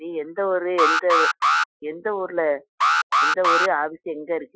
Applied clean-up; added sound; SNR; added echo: classical method Wiener filter.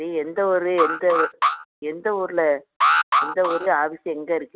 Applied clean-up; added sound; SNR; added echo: neural mask model RNNoise.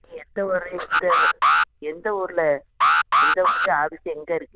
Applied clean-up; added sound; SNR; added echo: neural diffusion model UNIVERSE++.